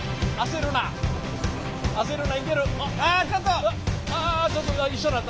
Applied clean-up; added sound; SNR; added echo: none; none; none; none.